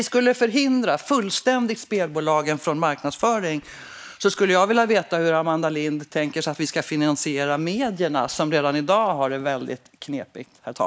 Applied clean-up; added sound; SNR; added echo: neural mask model Resemble Enhance denoiser.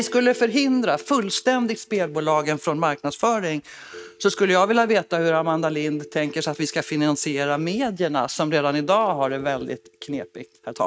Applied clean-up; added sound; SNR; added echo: neural mask model RNNoise.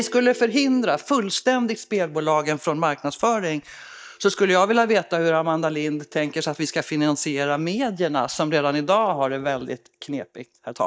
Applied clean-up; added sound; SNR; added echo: neural mask model DeepFilterNet 3.